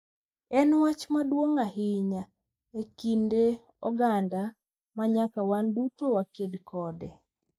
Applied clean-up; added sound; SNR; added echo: neural mask model Resemble Enhance denoiser.